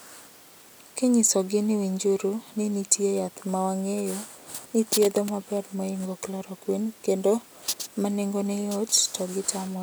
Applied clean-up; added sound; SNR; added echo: none; none; none; none.